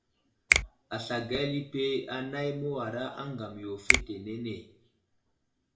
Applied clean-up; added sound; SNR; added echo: none; Finger snapping; -3 dB; reverberation time 0.4 s.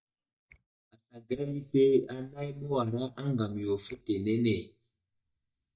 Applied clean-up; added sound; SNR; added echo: neural mask model DeepFilterNet 3.